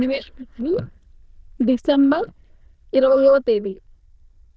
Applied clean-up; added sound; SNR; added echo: neural diffusion model UNIVERSE++.